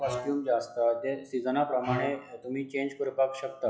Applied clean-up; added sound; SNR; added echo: classical method log-MMSE.